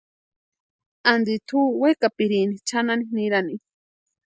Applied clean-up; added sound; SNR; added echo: none; none; none; none.